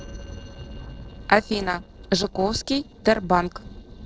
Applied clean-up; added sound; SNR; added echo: neural separator model SepFormer DNS4.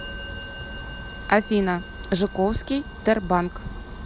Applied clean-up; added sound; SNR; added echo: none; Musical instrument; 16 dB; none.